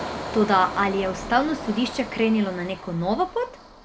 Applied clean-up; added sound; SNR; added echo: none; Engine; 11 dB; none.